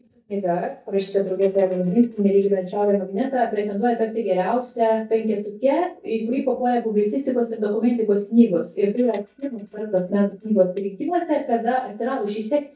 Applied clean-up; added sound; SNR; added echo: neural mask model DeepFilterNet 3.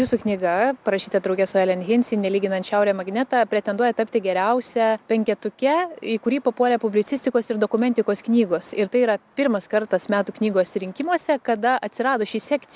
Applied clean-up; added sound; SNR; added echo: none; none; none; none.